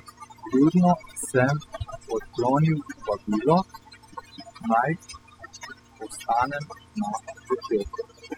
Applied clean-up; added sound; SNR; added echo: classical method spectral subtraction.